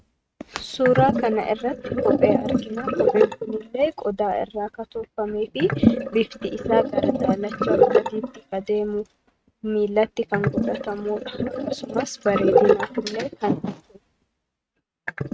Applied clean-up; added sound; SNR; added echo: neural mask model RNNoise.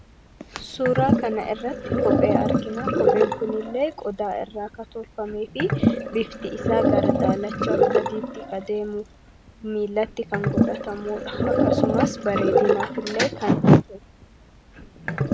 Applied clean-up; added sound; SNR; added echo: none; Sink (filling or washing); -2 dB; none.